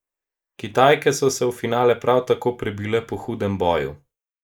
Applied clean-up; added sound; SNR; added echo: neural mask model Resemble Enhance denoiser.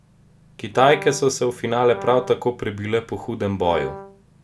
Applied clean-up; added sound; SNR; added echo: none; Brass instrument; 14 dB; none.